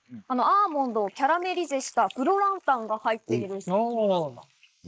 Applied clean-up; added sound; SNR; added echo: neural mask model Resemble Enhance denoiser.